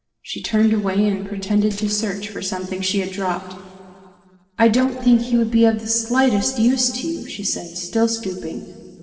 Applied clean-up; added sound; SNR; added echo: neural separator model SepFormer DNS4.